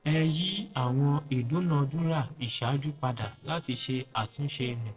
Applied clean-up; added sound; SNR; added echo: neural separator model SepFormer DNS4.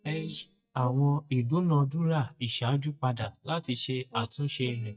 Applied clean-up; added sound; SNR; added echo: neural mask model DeepFilterNet 3.